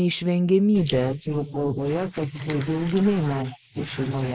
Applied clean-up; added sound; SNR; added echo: neural mask model Resemble Enhance denoiser.